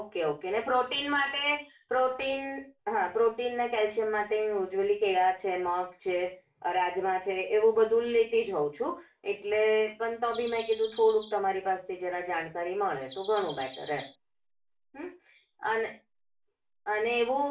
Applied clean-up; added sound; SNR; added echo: none; Bird vocalization, bird call, bird song; 15 dB; reverberation time 0.3 s.